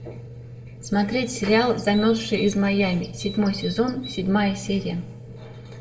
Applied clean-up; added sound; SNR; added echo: none; Bird vocalization, bird call, bird song; 18 dB; reverberation time 0.6 s.